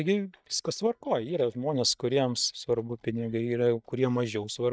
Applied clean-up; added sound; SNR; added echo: neural mask model DeepFilterNet 3.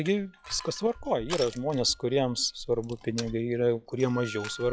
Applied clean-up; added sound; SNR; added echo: classical method log-MMSE.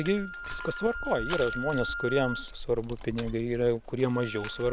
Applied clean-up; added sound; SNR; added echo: none; Wind instrument, woodwind instrument + Crushing; 8 dB; none.